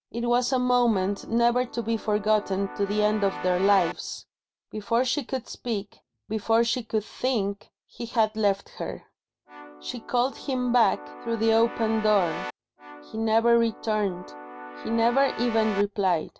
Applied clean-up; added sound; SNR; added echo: none; Keyboard (musical); 12 dB; none.